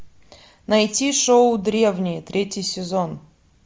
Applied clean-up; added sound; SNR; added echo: none; none; none; none.